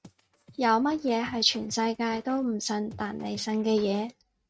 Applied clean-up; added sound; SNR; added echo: neural mask model RNNoise.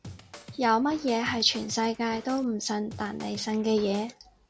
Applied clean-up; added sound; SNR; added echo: none; Scratching (performance technique); 17 dB; none.